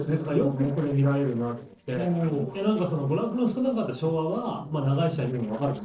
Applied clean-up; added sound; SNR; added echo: neural separator model SepFormer DNS4.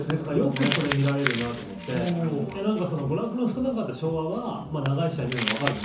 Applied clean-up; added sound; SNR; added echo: none; Crumpling, crinkling; 8 dB; reverberation time 0.9 s.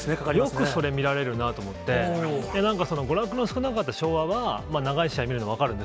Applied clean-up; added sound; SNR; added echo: none; none; none; none.